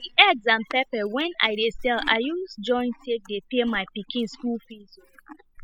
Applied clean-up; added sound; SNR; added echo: classical method spectral subtraction.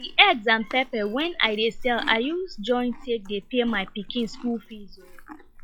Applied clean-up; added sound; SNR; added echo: classical method log-MMSE.